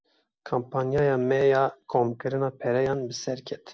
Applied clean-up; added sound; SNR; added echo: none; none; none; none.